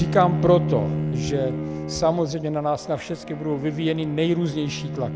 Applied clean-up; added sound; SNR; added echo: none; Bowed string instrument; 5 dB; none.